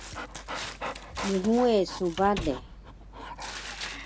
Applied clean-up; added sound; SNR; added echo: none; Squeak / Slam + Dog; 8 dB; none.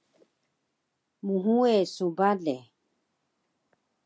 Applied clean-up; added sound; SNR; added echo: none; none; none; none.